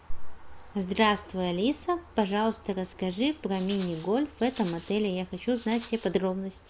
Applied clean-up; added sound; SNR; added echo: none; Rattle; 10 dB; none.